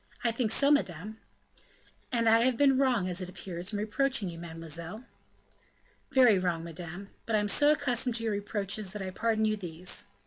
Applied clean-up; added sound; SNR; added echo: none; none; none; none.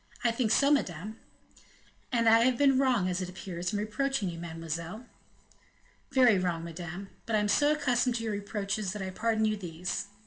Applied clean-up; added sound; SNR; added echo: none; none; none; reverberation time 0.5 s.